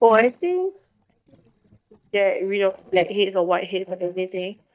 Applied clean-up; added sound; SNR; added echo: neural mask model DeepFilterNet 3.